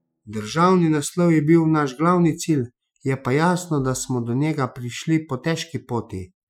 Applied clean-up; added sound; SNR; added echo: classical method Wiener filter.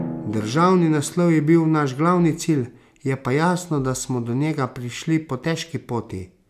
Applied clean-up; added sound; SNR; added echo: none; Drum; 19 dB; none.